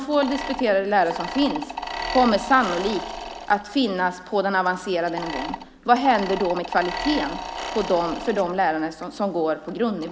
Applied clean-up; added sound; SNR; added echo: none; Mechanisms; 10 dB; none.